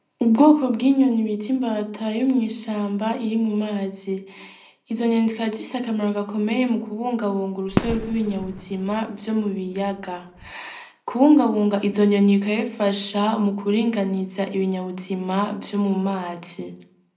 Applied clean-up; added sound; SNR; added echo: none; Fireworks; 10 dB; reverberation time 0.4 s.